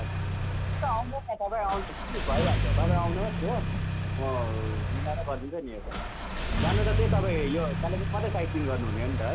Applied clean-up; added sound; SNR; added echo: none; Engine starting; -4 dB; none.